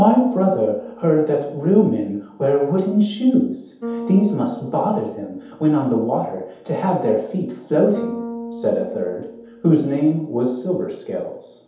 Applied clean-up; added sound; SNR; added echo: none; Bass guitar; 15 dB; reverberation time 0.8 s.